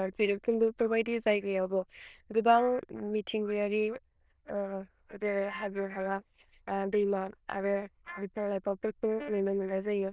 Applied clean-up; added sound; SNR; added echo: neural diffusion model UNIVERSE++.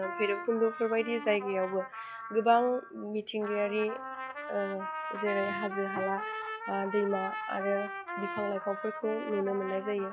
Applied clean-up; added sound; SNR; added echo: classical method log-MMSE.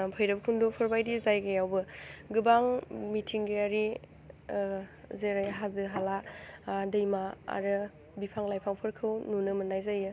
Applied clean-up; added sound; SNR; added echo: none; none; none; none.